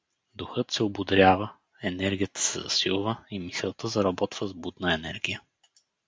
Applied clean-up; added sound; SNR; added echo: none; none; none; none.